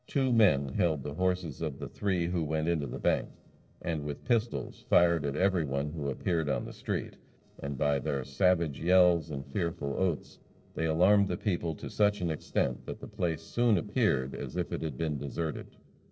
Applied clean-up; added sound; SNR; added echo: neural separator model SepFormer DNS4.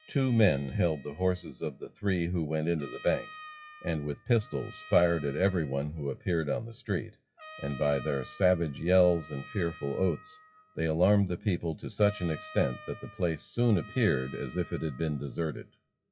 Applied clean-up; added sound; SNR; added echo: classical method WPE with log-MMSE.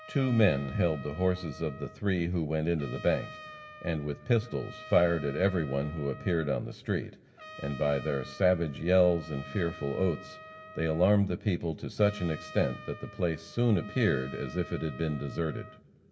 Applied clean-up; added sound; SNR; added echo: none; Trumpet; 18 dB; reverberation time 0.8 s.